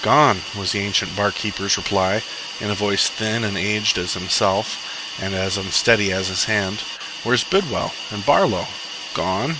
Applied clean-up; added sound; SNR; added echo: none; Hiss; 10 dB; none.